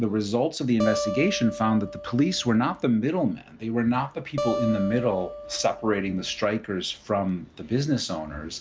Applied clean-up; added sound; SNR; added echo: none; Acoustic guitar; 9 dB; none.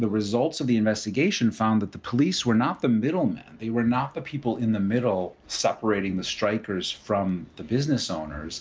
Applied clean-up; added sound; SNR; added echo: none; none; none; none.